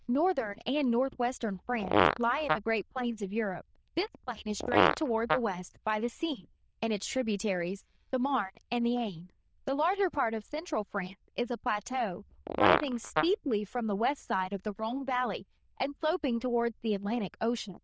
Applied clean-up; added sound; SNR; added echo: neural diffusion model UNIVERSE++.